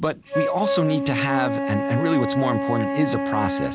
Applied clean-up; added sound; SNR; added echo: none; Wind instrument, woodwind instrument; 1 dB; none.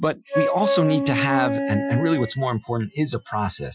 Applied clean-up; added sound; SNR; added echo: classical method Wiener filter.